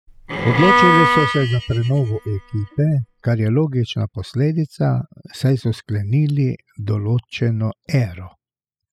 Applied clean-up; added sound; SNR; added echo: classical method spectral subtraction.